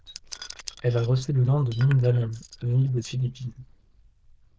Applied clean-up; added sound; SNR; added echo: neural diffusion model UNIVERSE++.